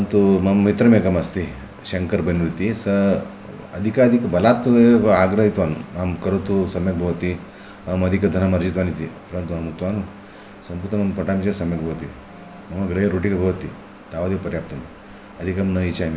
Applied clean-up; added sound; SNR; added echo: none; none; none; none.